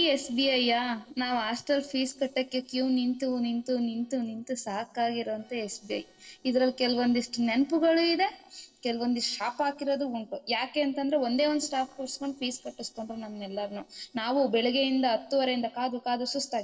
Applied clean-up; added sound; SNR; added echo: neural separator model SepFormer DNS4.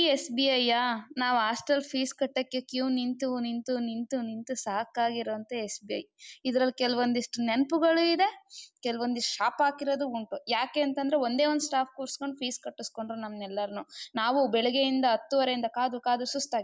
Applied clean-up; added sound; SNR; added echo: none; none; none; none.